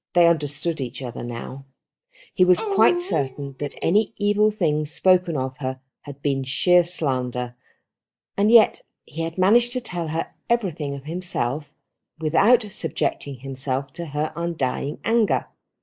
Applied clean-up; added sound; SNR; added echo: neural mask model DeepFilterNet 3.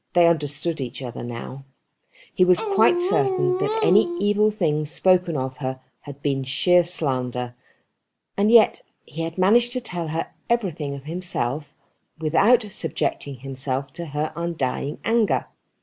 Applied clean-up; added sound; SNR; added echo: none; Dog; 0 dB; none.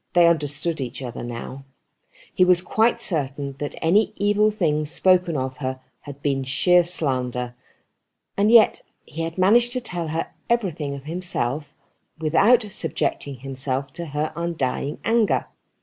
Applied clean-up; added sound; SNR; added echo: none; none; none; none.